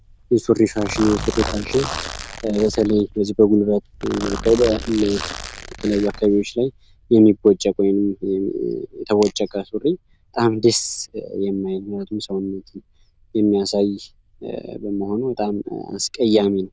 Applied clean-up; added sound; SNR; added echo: neural diffusion model UNIVERSE++.